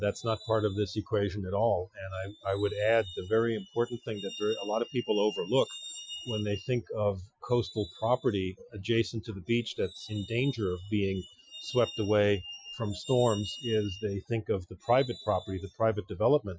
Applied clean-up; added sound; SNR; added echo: classical method Wiener filter.